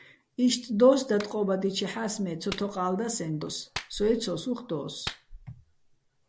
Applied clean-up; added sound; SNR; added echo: none; Clapping; 17 dB; none.